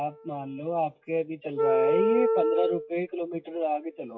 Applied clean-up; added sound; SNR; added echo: classical method log-MMSE.